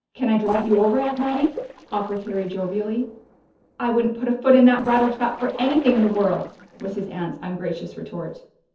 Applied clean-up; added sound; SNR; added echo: neural separator model SepFormer DNS4.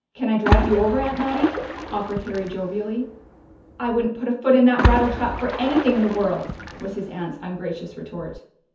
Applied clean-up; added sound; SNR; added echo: none; Splash, splatter; 3 dB; reverberation time 0.5 s.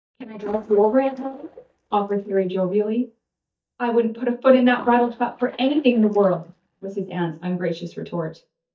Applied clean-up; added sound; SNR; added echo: neural mask model DeepFilterNet 3.